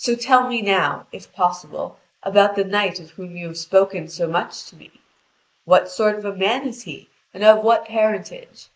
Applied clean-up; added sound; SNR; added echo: neural mask model Resemble Enhance denoiser.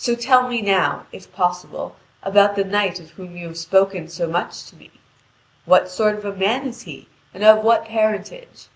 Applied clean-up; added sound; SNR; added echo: none; none; none; none.